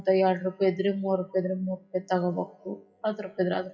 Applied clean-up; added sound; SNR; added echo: classical method WPE with log-MMSE.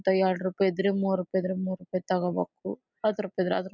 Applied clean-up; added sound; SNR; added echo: none; none; none; none.